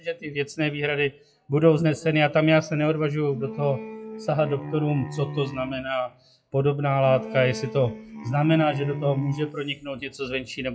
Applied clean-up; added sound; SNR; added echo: classical method WPE with log-MMSE.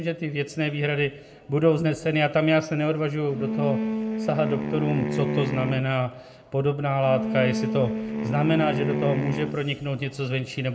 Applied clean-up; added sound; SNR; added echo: none; Wind instrument, woodwind instrument; 4 dB; reverberation time 0.3 s.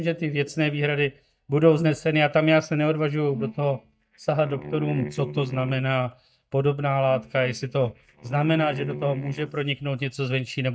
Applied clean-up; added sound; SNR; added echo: neural mask model DeepFilterNet 3.